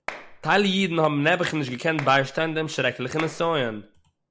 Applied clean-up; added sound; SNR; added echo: none; Clapping; 16 dB; none.